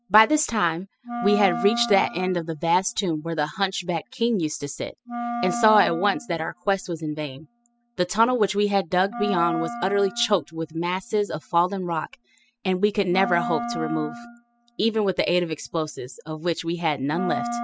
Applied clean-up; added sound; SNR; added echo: classical method spectral subtraction.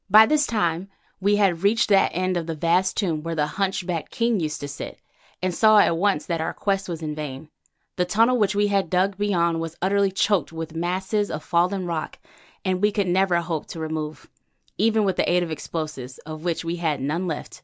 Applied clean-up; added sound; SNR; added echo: none; none; none; none.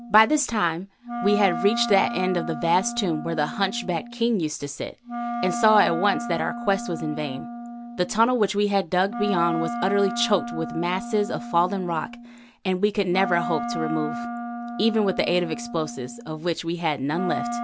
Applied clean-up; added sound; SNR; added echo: none; Wind instrument, woodwind instrument; 8 dB; none.